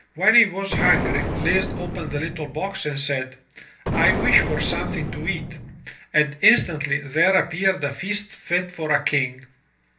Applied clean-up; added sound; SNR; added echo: none; Explosion; 3 dB; reverberation time 0.3 s.